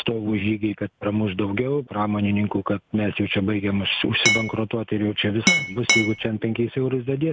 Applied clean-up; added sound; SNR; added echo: none; Glass; -2 dB; none.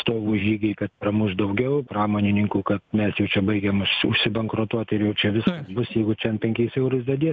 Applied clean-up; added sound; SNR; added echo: none; none; none; none.